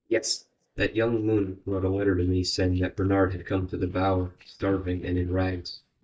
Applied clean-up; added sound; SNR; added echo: neural mask model DeepFilterNet 3.